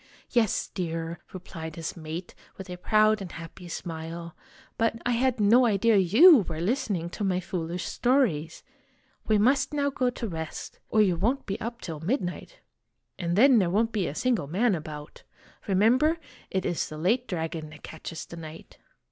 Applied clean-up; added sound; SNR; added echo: none; none; none; none.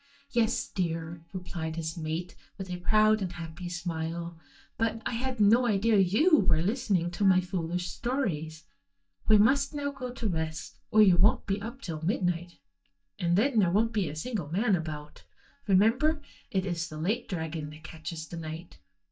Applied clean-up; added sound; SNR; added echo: neural mask model DeepFilterNet 3.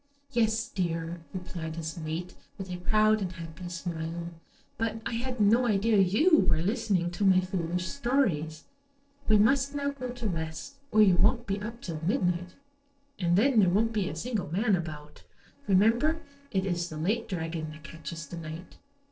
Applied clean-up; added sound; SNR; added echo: neural separator model SepFormer DNS4.